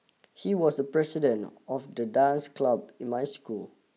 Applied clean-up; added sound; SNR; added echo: none; none; none; none.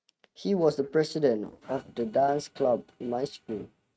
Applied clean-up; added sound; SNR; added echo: neural mask model RNNoise.